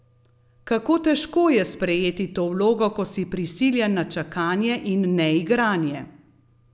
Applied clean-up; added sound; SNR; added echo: none; none; none; none.